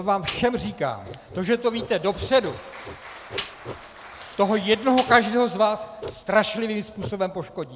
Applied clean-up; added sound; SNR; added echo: none; Writing + Snare drum; 15 dB; none.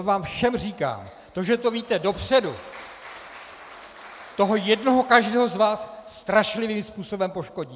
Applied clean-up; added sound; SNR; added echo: none; none; none; none.